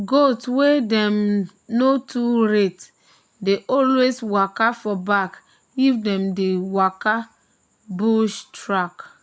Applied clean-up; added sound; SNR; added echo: none; none; none; none.